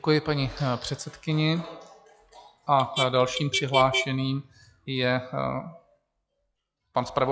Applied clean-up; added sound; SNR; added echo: classical method log-MMSE.